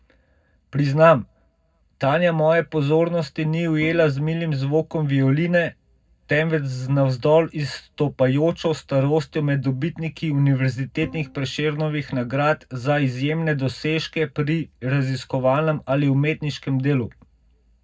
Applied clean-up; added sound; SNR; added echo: neural separator model SepFormer DNS4.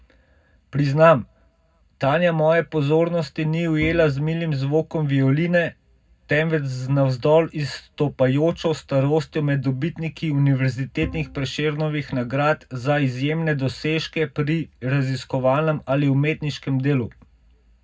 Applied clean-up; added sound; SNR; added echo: none; Bowed string instrument; 17 dB; reverberation time 0.3 s.